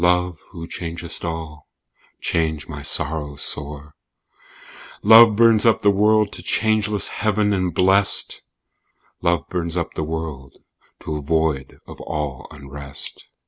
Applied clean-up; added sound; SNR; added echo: none; none; none; none.